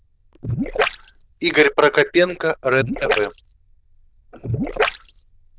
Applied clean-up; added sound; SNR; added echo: neural diffusion model UNIVERSE++.